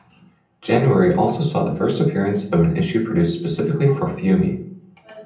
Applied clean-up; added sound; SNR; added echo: none; none; none; reverberation time 0.6 s.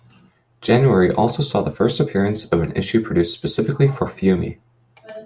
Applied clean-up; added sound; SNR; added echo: none; none; none; none.